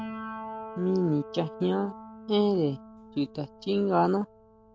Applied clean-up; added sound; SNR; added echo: none; Piano; 14 dB; none.